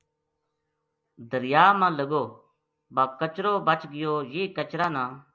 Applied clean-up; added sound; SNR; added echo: none; none; none; none.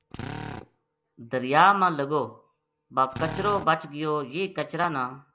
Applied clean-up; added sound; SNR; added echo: none; Drill; 15 dB; none.